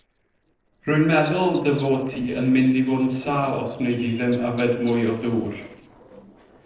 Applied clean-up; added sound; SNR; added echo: neural separator model SepFormer DNS4.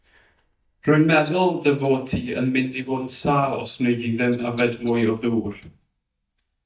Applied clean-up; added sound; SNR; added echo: neural mask model DeepFilterNet 3.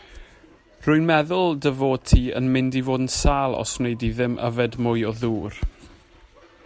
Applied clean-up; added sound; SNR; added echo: none; none; none; none.